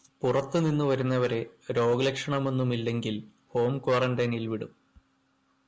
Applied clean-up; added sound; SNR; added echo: none; none; none; none.